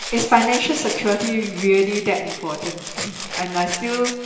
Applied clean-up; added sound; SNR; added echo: none; Rattle (instrument); 10 dB; reverberation time 2.0 s.